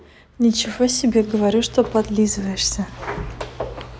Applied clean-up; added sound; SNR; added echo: none; none; none; none.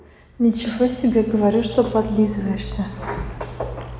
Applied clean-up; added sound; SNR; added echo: none; none; none; reverberation time 2.4 s.